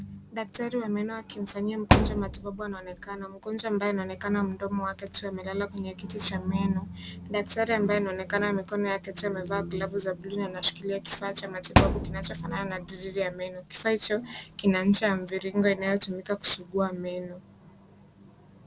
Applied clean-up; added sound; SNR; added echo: none; Thump, thud; -4 dB; none.